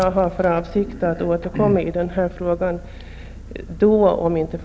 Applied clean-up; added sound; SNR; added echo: none; Engine; 15 dB; none.